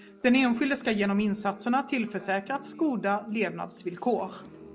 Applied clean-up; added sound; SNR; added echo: none; Acoustic guitar; 19 dB; none.